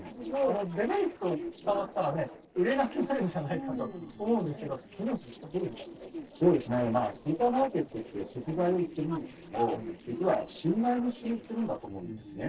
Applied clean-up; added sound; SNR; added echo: neural separator model SepFormer DNS4.